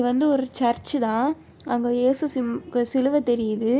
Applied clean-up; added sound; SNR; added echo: none; none; none; none.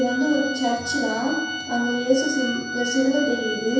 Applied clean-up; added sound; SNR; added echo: none; Organ; 7 dB; reverberation time 0.9 s.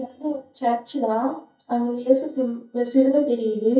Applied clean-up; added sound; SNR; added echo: neural mask model DeepFilterNet 3.